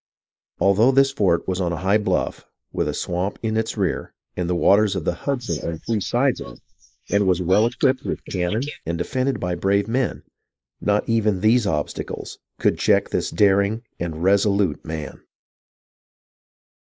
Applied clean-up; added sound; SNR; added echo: neural mask model Resemble Enhance denoiser.